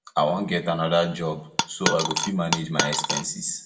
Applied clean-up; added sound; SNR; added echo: none; Coin (dropping); 0 dB; reverberation time 0.5 s.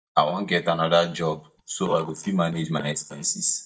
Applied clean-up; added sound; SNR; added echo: neural mask model DeepFilterNet 3.